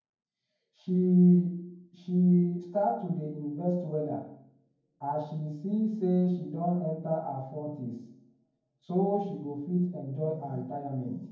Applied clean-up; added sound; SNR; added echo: none; none; none; reverberation time 0.9 s.